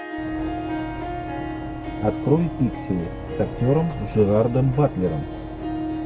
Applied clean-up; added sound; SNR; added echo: none; Harp; 7 dB; none.